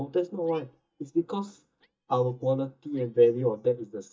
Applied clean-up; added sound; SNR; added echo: neural mask model DeepFilterNet 3.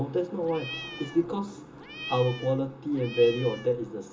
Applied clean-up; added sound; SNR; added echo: none; Cat; 13 dB; reverberation time 0.2 s.